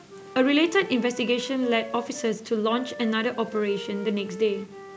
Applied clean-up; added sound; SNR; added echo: none; Wind instrument, woodwind instrument; 15 dB; none.